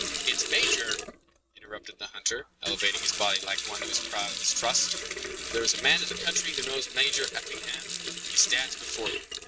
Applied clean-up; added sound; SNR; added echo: neural mask model RNNoise.